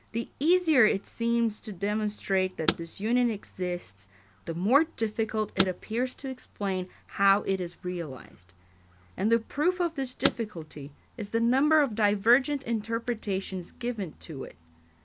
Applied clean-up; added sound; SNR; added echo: none; Car; 11 dB; none.